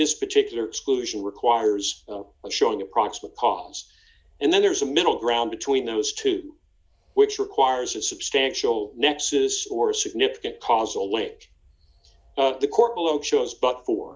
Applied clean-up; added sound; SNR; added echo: none; none; none; none.